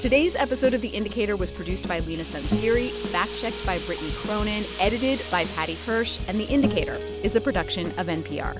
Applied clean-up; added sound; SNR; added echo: none; Drill + Acoustic guitar; 9 dB; none.